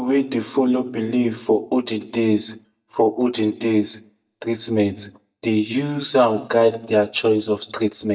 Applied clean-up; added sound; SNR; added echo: neural mask model DeepFilterNet 3.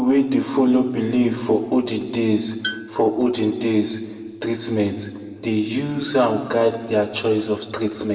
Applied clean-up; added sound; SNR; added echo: none; Tools; 11 dB; reverberation time 1.6 s.